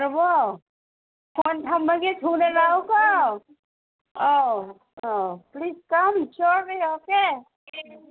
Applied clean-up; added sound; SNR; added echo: none; none; none; none.